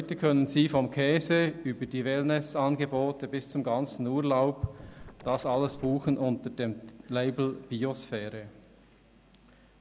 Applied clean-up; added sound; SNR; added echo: none; Scratching (performance technique); 19 dB; none.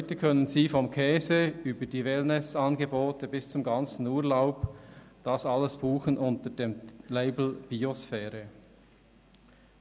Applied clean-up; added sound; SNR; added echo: none; none; none; none.